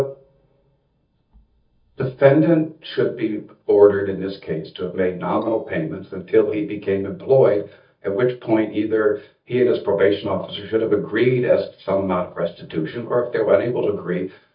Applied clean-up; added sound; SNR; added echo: neural mask model DeepFilterNet 3.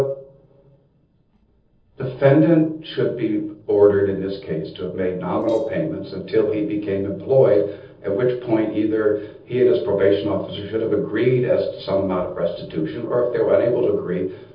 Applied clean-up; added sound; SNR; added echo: neural separator model SepFormer DNS4.